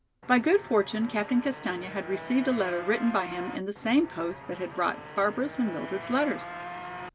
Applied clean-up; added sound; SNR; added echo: none; Motorcycle; 12 dB; none.